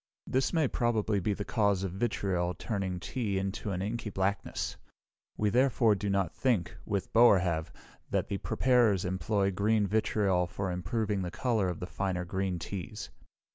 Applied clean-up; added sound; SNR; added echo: none; none; none; none.